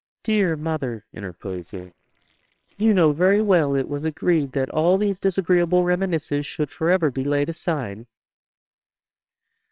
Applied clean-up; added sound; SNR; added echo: neural separator model SepFormer WHAMR!.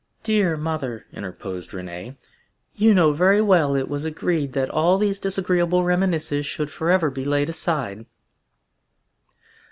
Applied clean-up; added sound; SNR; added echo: none; none; none; none.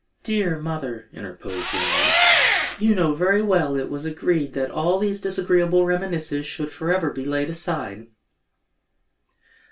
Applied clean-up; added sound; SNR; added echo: none; Engine; -4 dB; reverberation time 0.2 s.